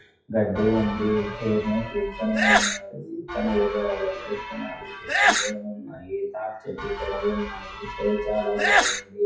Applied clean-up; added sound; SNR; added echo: classical method WPE with log-MMSE.